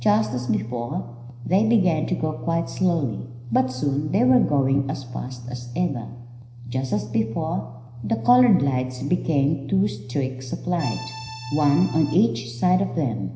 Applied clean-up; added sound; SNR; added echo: none; Accordion; 14 dB; reverberation time 0.9 s.